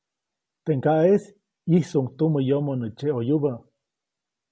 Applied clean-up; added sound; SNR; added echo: none; none; none; none.